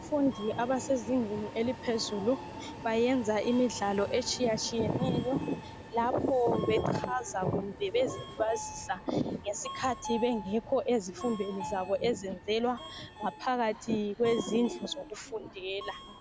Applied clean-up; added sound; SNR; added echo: none; Subway, metro, underground; 13 dB; none.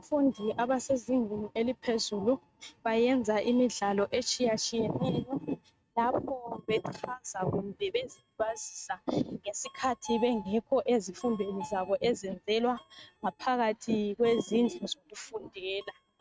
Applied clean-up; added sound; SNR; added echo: neural mask model RNNoise.